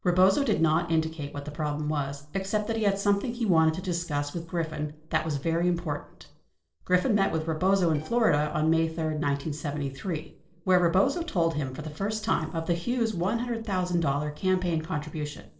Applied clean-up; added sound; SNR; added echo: neural separator model SepFormer DNS4.